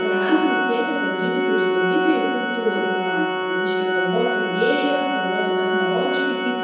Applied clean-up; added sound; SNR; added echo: none; Organ; -2 dB; reverberation time 1.1 s.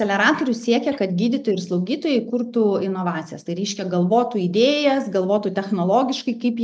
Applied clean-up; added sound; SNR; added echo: none; none; none; none.